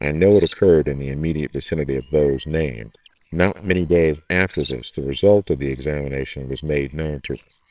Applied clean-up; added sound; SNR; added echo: neural separator model SepFormer WHAMR!.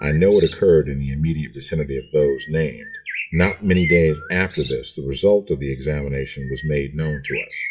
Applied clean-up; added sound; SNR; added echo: classical method WPE with log-MMSE.